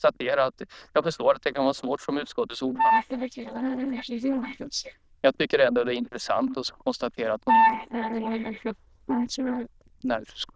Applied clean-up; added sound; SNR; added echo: neural diffusion model UNIVERSE++.